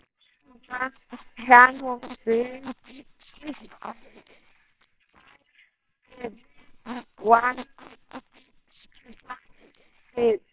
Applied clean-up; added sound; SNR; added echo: neural separator model SepFormer WHAMR!.